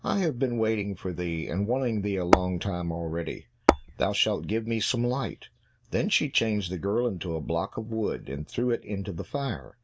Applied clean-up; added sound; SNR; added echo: none; Tap / Hammer; -5 dB; none.